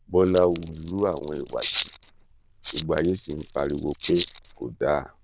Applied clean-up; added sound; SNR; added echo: neural diffusion model UNIVERSE++.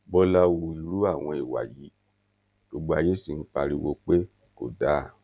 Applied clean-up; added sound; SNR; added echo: none; none; none; none.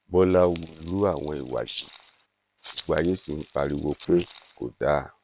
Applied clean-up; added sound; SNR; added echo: neural separator model SepFormer WHAM!.